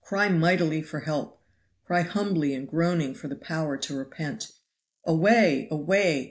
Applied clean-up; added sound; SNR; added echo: neural mask model Resemble Enhance denoiser.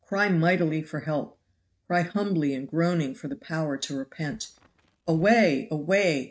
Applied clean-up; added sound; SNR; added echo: neural mask model RNNoise.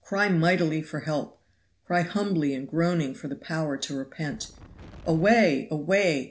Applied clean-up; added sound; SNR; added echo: none; Wind; 19 dB; none.